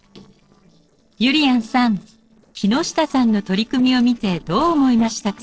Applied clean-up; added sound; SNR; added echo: neural separator model SepFormer DNS4.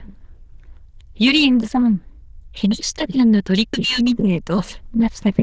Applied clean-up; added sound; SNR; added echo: neural diffusion model UNIVERSE++.